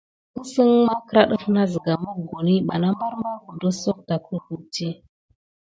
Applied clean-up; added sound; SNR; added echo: none; none; none; none.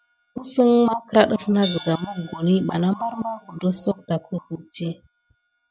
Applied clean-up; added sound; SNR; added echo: none; Hi-hat; 20 dB; none.